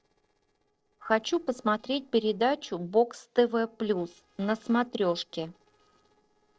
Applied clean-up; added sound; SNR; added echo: neural separator model SepFormer DNS4.